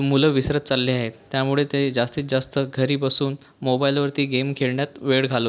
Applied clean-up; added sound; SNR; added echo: none; none; none; none.